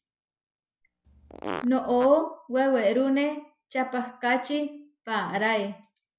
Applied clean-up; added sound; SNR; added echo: none; Fart; 12 dB; none.